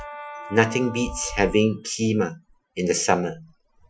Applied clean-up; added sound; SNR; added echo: classical method Wiener filter.